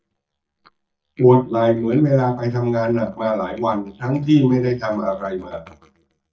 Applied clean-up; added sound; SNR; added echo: neural mask model DeepFilterNet 3.